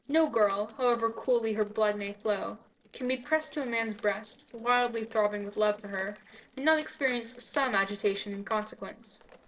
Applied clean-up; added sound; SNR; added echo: neural separator model SepFormer DNS4.